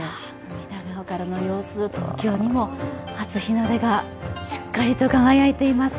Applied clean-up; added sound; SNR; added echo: none; none; none; none.